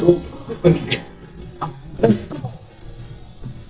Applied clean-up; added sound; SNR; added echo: neural mask model DeepFilterNet 3.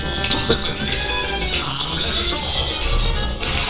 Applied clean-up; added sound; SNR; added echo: neural separator model SepFormer WHAMR!.